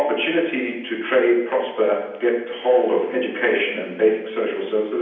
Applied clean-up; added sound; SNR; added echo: none; none; none; reverberation time 0.9 s.